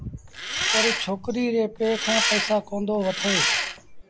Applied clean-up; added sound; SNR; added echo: none; Engine; 0 dB; none.